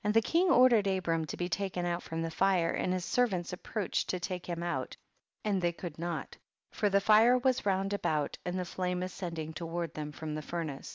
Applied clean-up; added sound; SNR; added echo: none; none; none; none.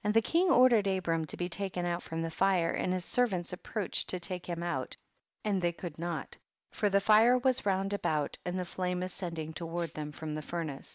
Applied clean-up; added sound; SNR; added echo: none; Rattle (instrument); 13 dB; none.